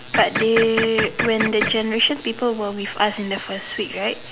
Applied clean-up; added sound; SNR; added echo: none; Printer; 4 dB; none.